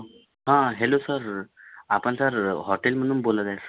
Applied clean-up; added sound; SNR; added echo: none; none; none; none.